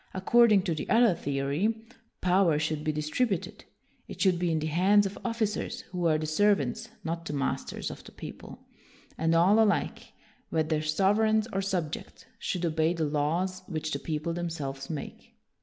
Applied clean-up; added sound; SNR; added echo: none; none; none; none.